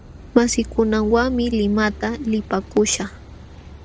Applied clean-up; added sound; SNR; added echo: none; Car passing by / Idling / Accelerating, revving, vroom; 15 dB; none.